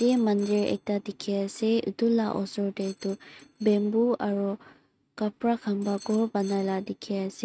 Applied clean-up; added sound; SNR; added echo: neural mask model RNNoise.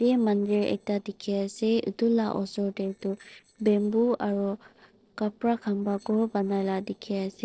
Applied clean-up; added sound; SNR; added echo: neural separator model SepFormer DNS4.